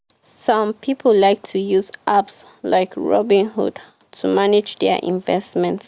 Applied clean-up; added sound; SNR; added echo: none; none; none; none.